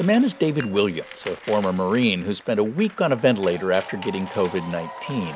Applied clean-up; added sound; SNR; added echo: none; Tools + Dishes, pots, and pans; 20 dB; none.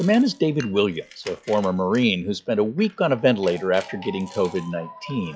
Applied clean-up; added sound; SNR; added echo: classical method log-MMSE.